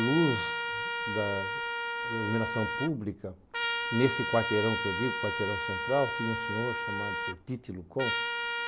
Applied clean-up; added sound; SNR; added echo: none; Trumpet; 1 dB; none.